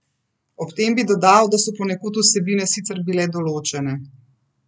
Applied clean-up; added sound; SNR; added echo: none; none; none; none.